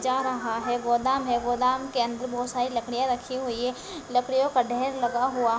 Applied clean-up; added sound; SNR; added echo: none; none; none; none.